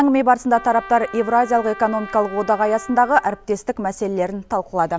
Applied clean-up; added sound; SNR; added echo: none; Trumpet; 17 dB; none.